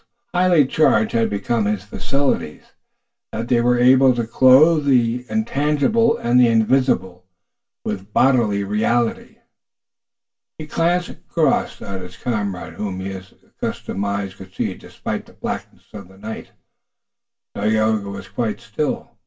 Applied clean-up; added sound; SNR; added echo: none; none; none; reverberation time 0.1 s.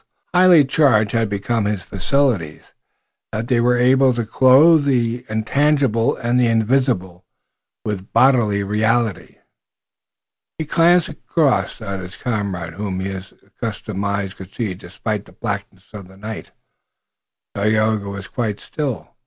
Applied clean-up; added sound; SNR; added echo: none; none; none; none.